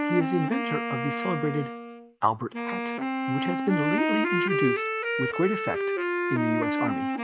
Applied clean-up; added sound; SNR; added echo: none; Wind instrument, woodwind instrument; -1 dB; none.